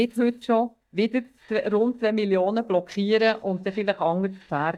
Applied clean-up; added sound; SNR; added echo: neural mask model DeepFilterNet 3.